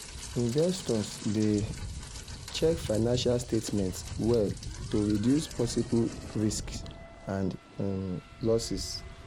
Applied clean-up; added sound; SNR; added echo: none; Rain; 10 dB; none.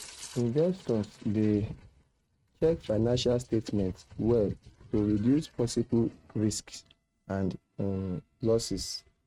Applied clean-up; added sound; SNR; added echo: neural mask model RNNoise.